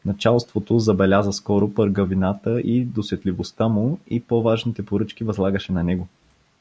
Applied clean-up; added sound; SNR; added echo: none; none; none; none.